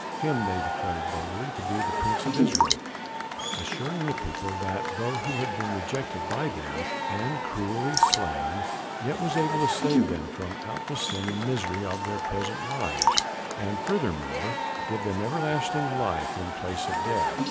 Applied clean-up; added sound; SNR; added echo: none; Drip + Crowd / Cheering; -3 dB; none.